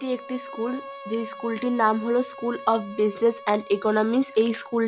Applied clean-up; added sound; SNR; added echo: none; Bowed string instrument; 16 dB; none.